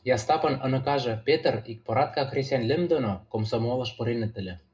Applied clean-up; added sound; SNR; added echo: none; none; none; reverberation time 0.2 s.